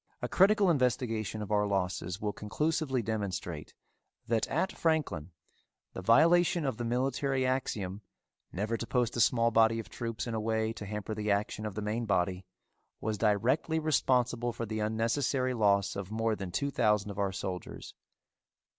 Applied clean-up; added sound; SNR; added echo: none; none; none; none.